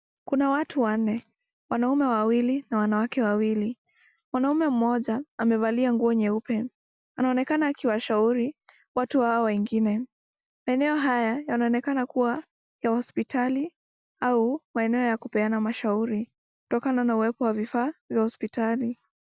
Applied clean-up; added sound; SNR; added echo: none; none; none; none.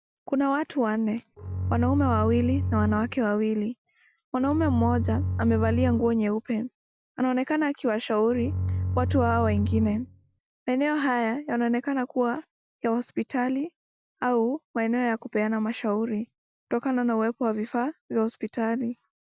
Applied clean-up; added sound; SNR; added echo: none; Bowed string instrument; 2 dB; none.